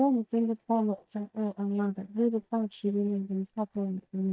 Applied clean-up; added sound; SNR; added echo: neural mask model DeepFilterNet 3.